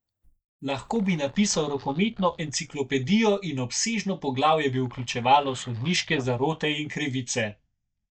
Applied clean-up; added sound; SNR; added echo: neural mask model DeepFilterNet 3.